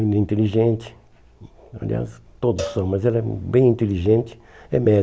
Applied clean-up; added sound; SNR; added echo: none; Cowbell; 16 dB; none.